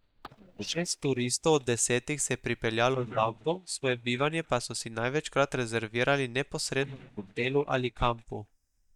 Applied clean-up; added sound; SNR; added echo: neural mask model DeepFilterNet 3.